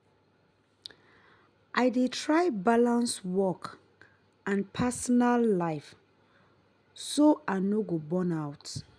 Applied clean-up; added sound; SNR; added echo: none; none; none; none.